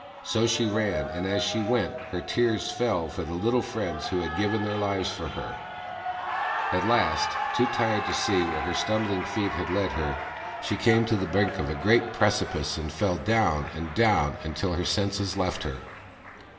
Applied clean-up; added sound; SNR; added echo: none; Cheering; 7 dB; reverberation time 1.9 s.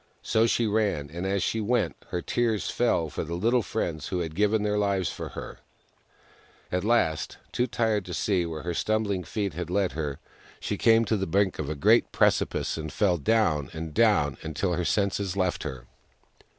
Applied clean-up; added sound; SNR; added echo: none; none; none; none.